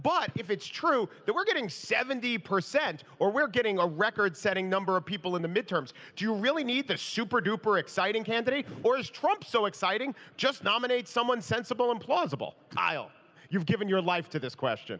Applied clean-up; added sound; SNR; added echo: none; none; none; none.